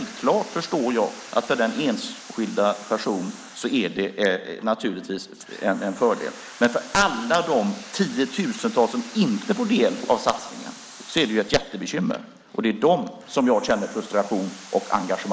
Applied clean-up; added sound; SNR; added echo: neural mask model Resemble Enhance denoiser.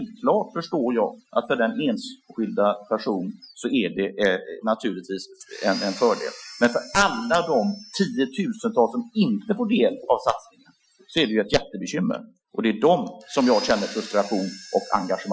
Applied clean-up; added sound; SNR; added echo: classical method Wiener filter.